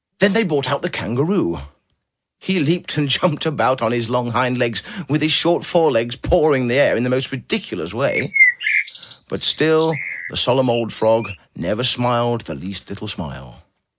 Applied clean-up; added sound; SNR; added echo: none; Bird; 3 dB; none.